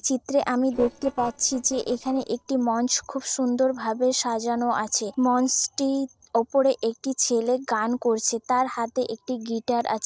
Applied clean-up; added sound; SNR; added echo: neural separator model SepFormer DNS4.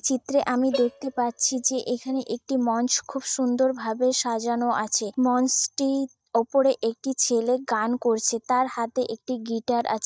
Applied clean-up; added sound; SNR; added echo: neural mask model DeepFilterNet 3.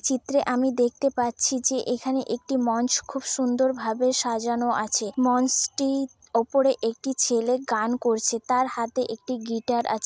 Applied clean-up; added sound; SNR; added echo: none; none; none; none.